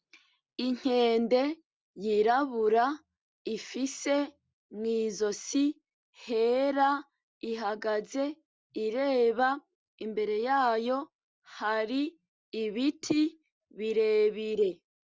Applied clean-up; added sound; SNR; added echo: none; none; none; none.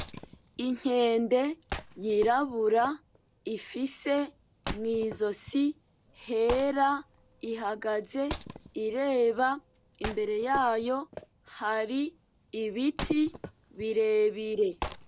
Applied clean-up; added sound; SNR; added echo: none; Wood; 14 dB; none.